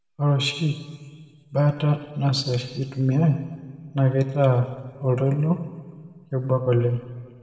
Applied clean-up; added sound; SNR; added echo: none; none; none; reverberation time 1.5 s.